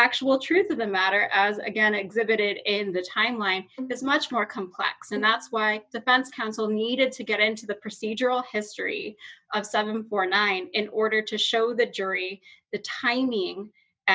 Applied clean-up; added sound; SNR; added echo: neural mask model DeepFilterNet 3.